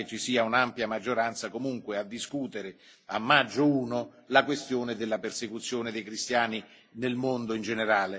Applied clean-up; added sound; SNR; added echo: none; none; none; none.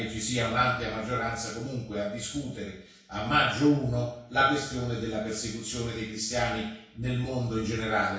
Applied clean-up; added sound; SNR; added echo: none; none; none; reverberation time 0.6 s.